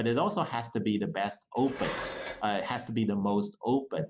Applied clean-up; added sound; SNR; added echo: none; Dishes, pots, and pans; 10 dB; none.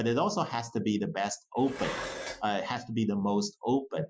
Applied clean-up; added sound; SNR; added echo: classical method Wiener filter.